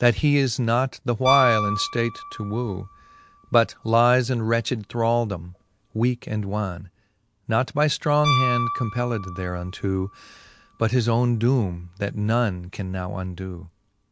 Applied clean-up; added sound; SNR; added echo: none; Piano; 10 dB; none.